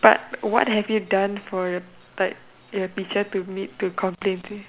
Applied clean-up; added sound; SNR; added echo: none; none; none; none.